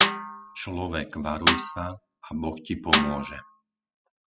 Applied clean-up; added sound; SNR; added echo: classical method spectral subtraction.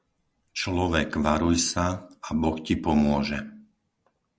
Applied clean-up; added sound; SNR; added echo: none; none; none; none.